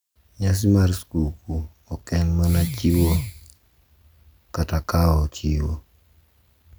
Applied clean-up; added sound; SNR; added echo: none; none; none; none.